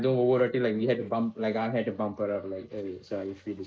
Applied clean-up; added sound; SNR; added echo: neural mask model Resemble Enhance denoiser.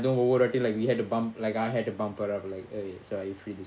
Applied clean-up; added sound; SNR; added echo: none; none; none; none.